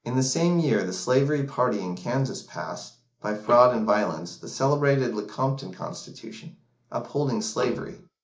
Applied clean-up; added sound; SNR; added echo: neural mask model Resemble Enhance denoiser.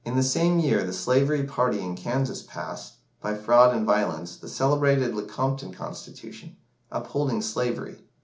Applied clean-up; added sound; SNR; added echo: none; none; none; none.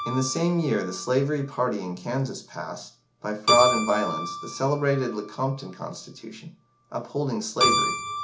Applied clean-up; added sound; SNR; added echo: none; Keyboard (musical); 4 dB; none.